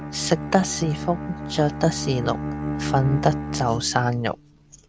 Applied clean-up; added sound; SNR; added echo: none; Bowed string instrument; 7 dB; none.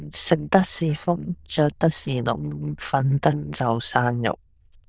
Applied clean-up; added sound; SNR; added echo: neural diffusion model UNIVERSE++.